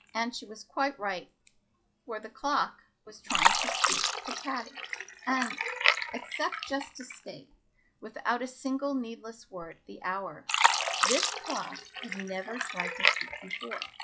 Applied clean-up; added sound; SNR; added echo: classical method log-MMSE.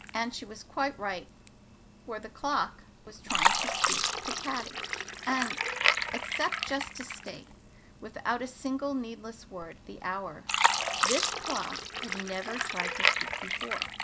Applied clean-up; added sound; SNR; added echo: none; Fill (with liquid); -3 dB; none.